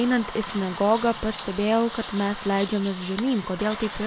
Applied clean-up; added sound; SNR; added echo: none; none; none; none.